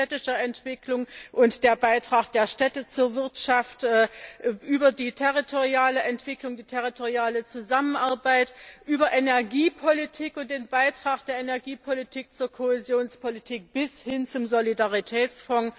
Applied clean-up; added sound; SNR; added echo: none; none; none; none.